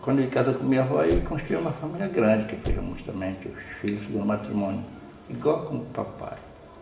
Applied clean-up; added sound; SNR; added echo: none; Slam / Car; 7 dB; reverberation time 1.1 s.